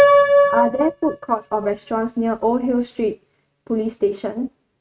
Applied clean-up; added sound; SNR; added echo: neural mask model RNNoise.